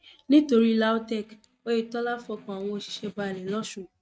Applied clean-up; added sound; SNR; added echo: neural mask model RNNoise.